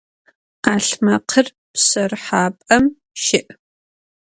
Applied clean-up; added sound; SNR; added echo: none; none; none; none.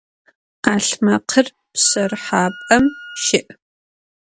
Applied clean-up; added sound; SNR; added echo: none; Wind instrument, woodwind instrument; 19 dB; none.